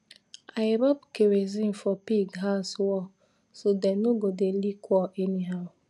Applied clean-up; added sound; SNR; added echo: none; none; none; none.